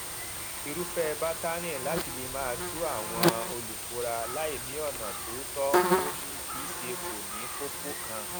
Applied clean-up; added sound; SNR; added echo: none; Buzz; -4 dB; none.